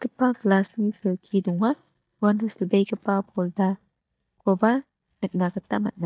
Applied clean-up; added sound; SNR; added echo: neural mask model DeepFilterNet 3.